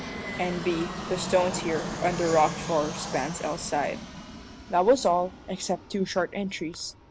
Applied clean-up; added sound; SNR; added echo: none; Fixed-wing aircraft, airplane; 9 dB; none.